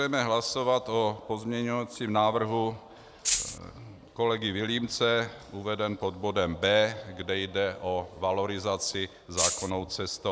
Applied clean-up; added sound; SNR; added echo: none; Rattle (instrument); -1 dB; none.